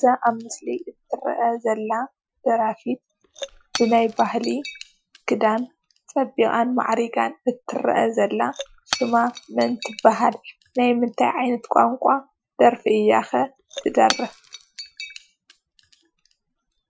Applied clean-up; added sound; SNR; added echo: classical method Wiener filter.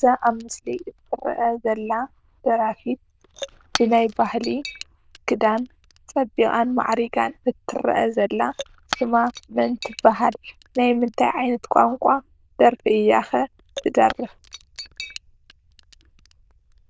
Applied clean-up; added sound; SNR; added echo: neural diffusion model UNIVERSE++.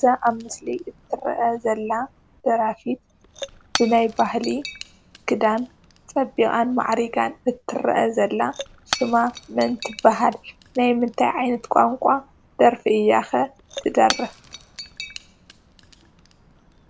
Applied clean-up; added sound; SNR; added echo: none; Shatter / Crushing; 16 dB; none.